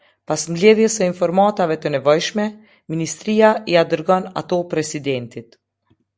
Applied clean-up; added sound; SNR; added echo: none; none; none; none.